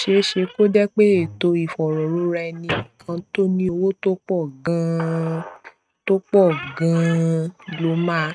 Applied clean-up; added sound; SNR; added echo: neural mask model RNNoise.